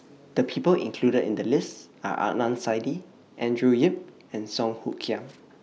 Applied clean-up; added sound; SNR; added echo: none; none; none; none.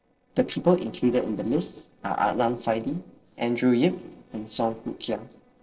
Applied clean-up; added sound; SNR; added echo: neural separator model SepFormer DNS4.